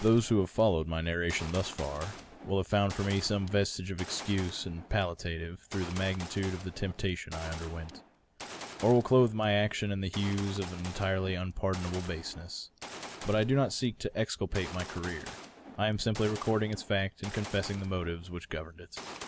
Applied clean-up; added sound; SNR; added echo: none; Gunshot, gunfire; 15 dB; none.